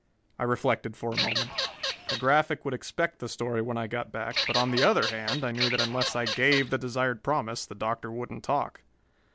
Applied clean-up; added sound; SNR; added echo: none; Bird vocalization, bird call, bird song / Fowl; 2 dB; none.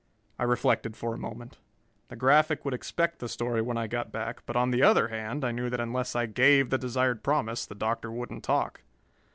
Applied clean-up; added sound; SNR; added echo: none; none; none; none.